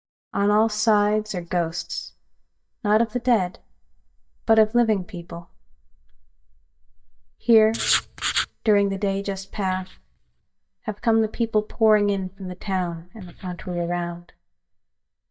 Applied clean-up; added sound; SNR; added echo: neural mask model DeepFilterNet 3.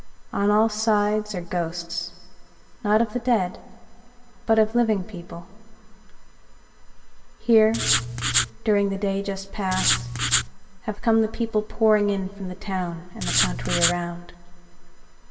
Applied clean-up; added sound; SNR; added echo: none; Writing; 0 dB; reverberation time 1.6 s.